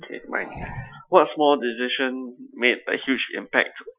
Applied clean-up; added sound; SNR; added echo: classical method Wiener filter.